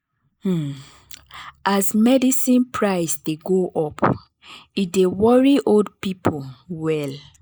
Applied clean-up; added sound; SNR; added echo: neural mask model Resemble Enhance denoiser.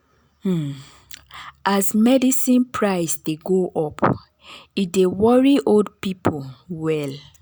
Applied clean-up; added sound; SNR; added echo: none; none; none; none.